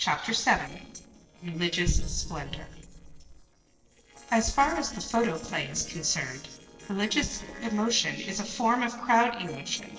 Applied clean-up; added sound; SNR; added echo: neural separator model SepFormer DNS4.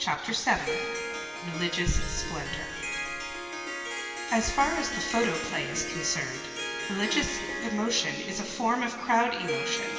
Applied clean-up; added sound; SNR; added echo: none; Harp; 5 dB; reverberation time 2.5 s.